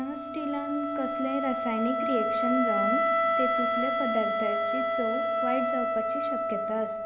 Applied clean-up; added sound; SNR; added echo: none; Wind instrument, woodwind instrument; -4 dB; none.